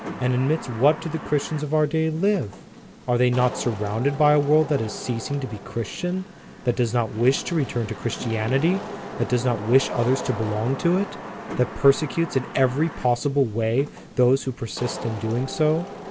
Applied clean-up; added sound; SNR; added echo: none; Wind / Rain; 12 dB; none.